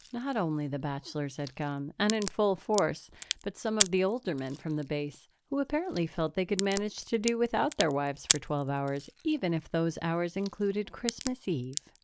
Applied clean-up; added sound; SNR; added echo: none; Crack; 8 dB; none.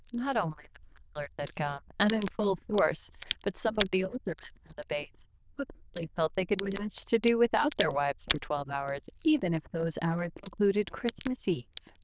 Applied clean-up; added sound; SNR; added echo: neural diffusion model UNIVERSE++.